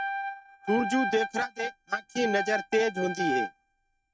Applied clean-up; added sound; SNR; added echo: neural mask model RNNoise.